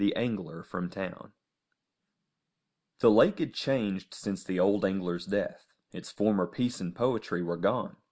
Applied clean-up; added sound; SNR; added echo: none; none; none; none.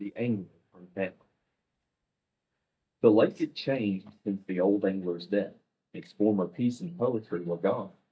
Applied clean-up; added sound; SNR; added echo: neural mask model DeepFilterNet 3.